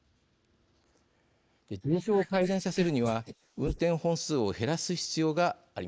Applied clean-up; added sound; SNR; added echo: neural mask model Resemble Enhance denoiser.